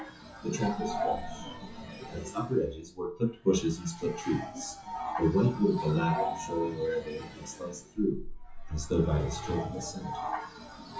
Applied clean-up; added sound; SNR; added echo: classical method WPE with log-MMSE.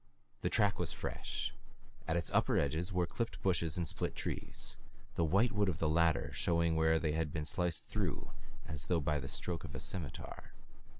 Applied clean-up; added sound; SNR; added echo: none; none; none; none.